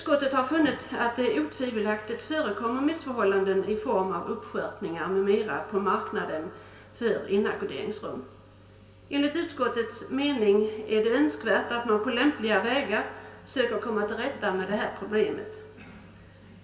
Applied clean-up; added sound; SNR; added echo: none; none; none; reverberation time 0.4 s.